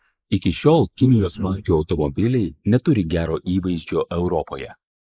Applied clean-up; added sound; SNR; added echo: neural mask model Resemble Enhance denoiser.